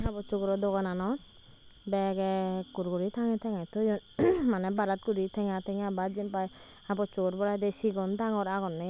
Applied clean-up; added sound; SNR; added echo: none; none; none; none.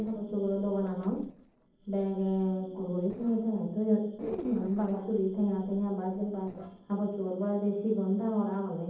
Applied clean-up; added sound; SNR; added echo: neural separator model SepFormer DNS4.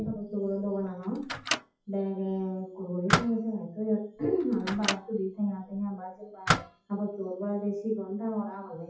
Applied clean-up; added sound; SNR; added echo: classical method WPE with log-MMSE.